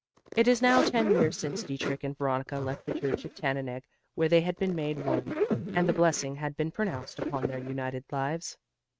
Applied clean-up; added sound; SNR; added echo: neural mask model RNNoise.